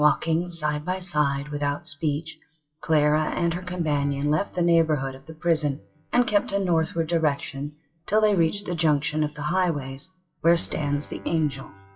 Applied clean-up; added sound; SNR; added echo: classical method WPE with log-MMSE.